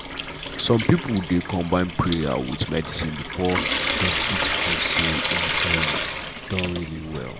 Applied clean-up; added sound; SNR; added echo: none; Trickle, dribble / Sink (filling or washing) / Water tap, faucet; 1 dB; none.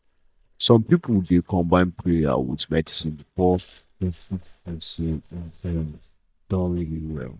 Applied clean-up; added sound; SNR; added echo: neural mask model DeepFilterNet 3.